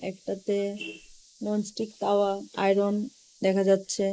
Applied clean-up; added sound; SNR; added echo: neural mask model Resemble Enhance denoiser.